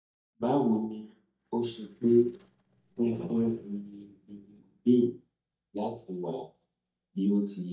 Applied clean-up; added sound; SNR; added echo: neural mask model DeepFilterNet 3.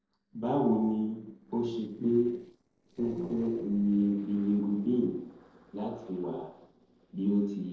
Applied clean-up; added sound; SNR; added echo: neural separator model SepFormer DNS4.